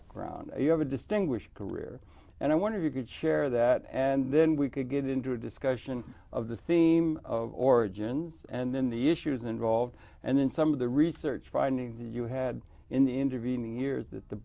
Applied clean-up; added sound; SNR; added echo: none; none; none; none.